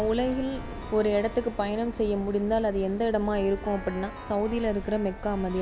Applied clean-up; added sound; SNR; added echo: none; Keyboard (musical) + Wind; 12 dB; none.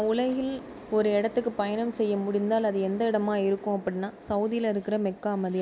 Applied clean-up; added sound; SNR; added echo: none; none; none; none.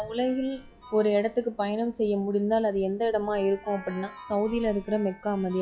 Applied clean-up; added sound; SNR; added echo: classical method log-MMSE.